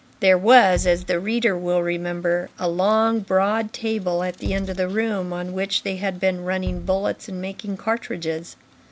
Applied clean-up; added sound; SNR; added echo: none; Bass drum; 15 dB; none.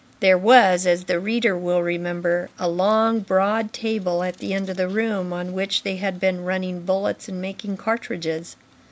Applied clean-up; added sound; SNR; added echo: none; none; none; none.